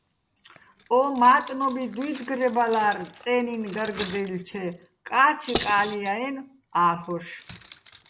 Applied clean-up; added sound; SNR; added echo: none; Cutlery, silverware; 16 dB; none.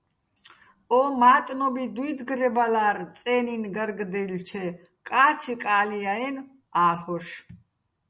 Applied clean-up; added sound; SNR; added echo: none; none; none; none.